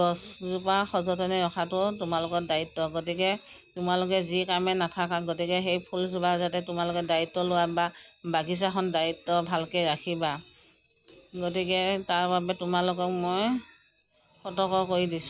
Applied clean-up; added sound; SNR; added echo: none; none; none; none.